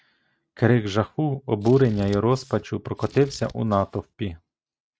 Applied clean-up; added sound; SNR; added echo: neural mask model RNNoise.